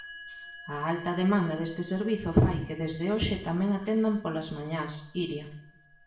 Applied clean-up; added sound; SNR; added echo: none; Chime; 14 dB; reverberation time 0.6 s.